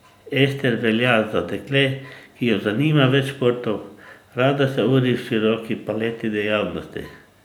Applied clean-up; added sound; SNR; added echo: none; none; none; none.